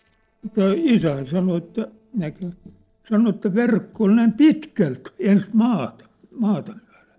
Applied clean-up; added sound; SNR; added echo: neural separator model SepFormer DNS4.